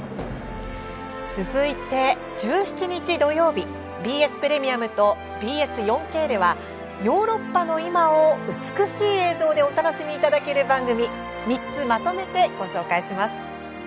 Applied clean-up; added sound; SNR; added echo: none; none; none; none.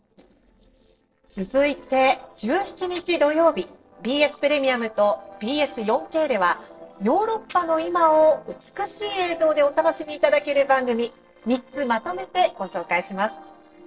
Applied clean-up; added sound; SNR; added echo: neural separator model SepFormer DNS4.